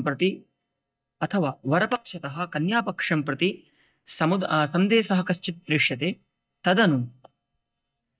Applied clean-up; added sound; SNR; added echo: neural mask model DeepFilterNet 3.